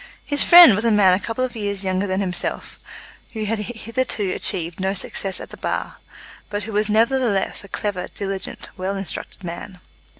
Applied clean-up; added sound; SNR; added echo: none; none; none; none.